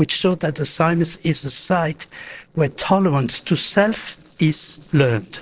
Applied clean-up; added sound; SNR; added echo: neural separator model SepFormer DNS4.